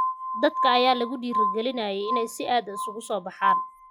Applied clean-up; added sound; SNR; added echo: classical method log-MMSE.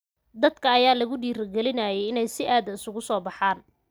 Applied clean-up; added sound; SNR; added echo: none; none; none; none.